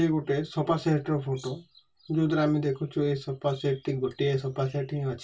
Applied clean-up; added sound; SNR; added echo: none; none; none; reverberation time 0.1 s.